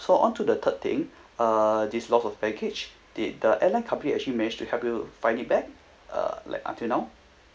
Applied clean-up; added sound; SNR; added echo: none; none; none; none.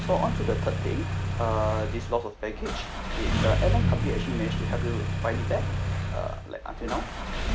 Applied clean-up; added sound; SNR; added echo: none; Engine starting; -4 dB; none.